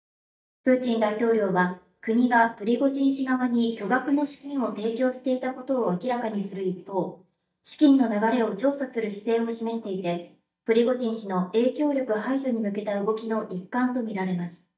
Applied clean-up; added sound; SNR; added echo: neural mask model DeepFilterNet 3.